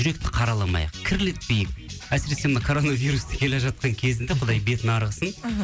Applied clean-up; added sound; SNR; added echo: none; none; none; none.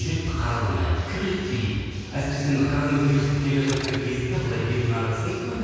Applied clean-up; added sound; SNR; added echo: none; Mechanisms; 16 dB; reverberation time 2.2 s.